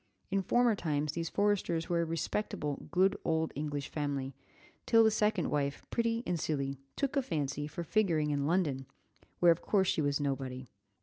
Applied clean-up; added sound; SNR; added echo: none; none; none; none.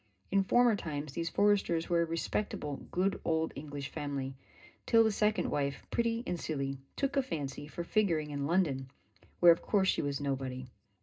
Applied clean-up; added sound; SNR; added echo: none; none; none; reverberation time 0.2 s.